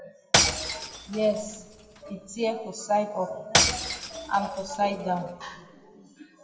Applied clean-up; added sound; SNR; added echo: none; Shatter / Crushing; -2 dB; reverberation time 1.4 s.